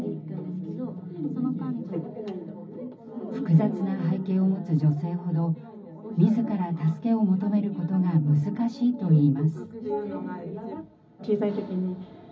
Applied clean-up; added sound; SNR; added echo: none; none; none; reverberation time 0.4 s.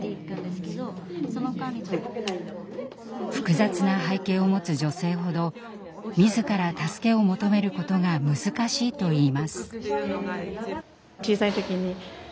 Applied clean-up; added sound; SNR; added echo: none; none; none; none.